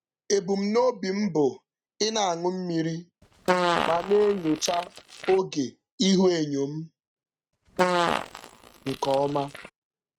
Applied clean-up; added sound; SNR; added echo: neural mask model RNNoise.